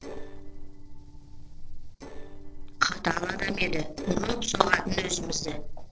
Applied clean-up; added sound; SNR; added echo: neural separator model SepFormer DNS4.